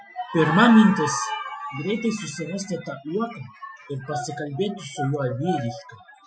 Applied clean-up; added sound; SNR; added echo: classical method Wiener filter.